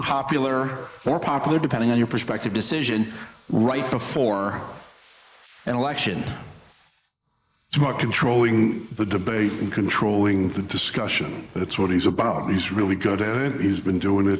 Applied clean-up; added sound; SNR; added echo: neural mask model Resemble Enhance denoiser.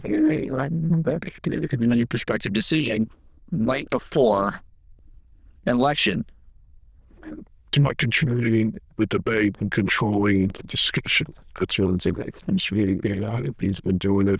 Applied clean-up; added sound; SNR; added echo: neural diffusion model UNIVERSE++.